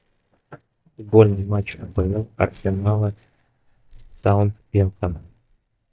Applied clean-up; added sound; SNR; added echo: neural mask model DeepFilterNet 3.